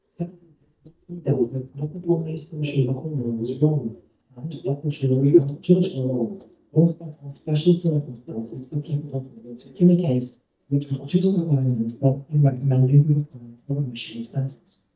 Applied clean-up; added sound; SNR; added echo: neural mask model DeepFilterNet 3.